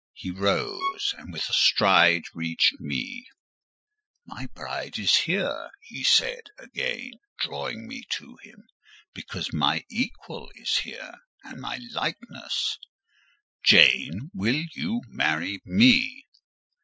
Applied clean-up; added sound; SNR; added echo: classical method Wiener filter.